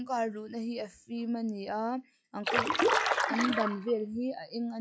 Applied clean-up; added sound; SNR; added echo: classical method log-MMSE.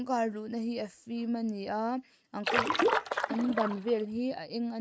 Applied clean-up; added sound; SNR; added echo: neural mask model RNNoise.